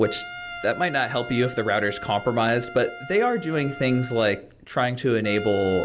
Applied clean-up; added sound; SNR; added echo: none; Trumpet; 15 dB; none.